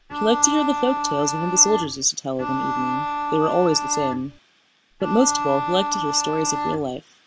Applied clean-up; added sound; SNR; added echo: none; Bowed string instrument; 3 dB; none.